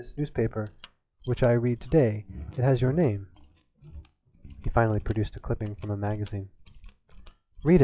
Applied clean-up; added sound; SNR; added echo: classical method log-MMSE.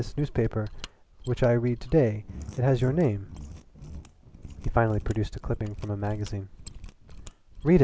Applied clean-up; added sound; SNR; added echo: none; Mechanisms; 16 dB; none.